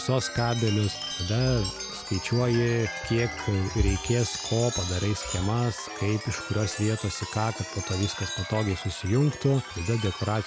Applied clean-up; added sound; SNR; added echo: none; Chime; 9 dB; none.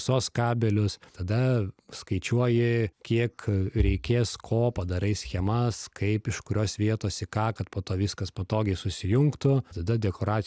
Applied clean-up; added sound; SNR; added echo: none; none; none; none.